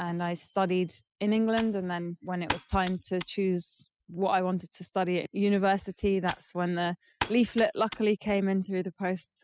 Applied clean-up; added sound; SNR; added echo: classical method spectral subtraction.